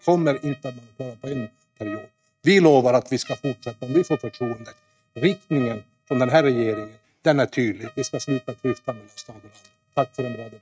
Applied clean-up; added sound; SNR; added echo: neural mask model RNNoise.